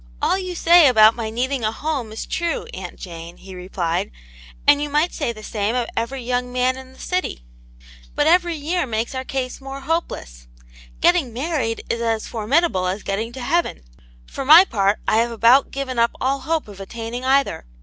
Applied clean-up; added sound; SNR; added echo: none; none; none; none.